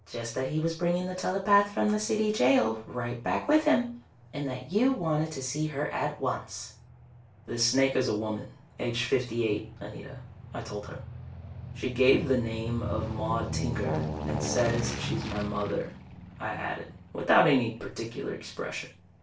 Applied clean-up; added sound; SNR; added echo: none; Aircraft; 10 dB; reverberation time 0.3 s.